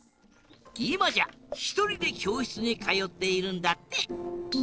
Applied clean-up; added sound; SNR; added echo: neural separator model SepFormer DNS4.